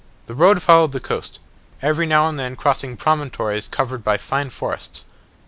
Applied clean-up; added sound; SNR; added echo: none; none; none; none.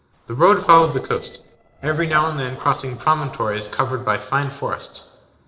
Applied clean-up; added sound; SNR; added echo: neural separator model SepFormer DNS4.